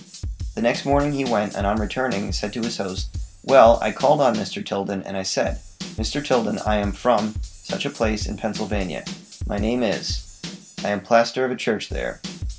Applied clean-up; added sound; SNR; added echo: none; Drum / Drum kit; 10 dB; none.